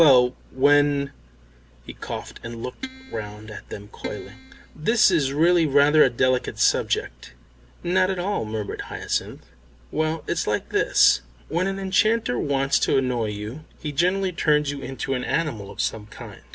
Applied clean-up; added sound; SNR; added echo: none; Keyboard (musical); 15 dB; none.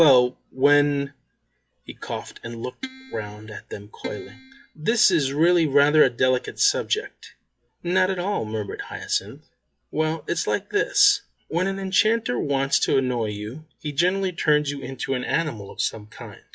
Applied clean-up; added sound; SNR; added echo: classical method log-MMSE.